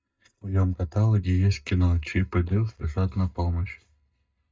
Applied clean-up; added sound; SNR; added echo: neural mask model DeepFilterNet 3.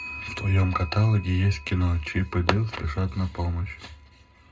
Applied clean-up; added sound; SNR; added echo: none; Clock; 19 dB; reverberation time 0.2 s.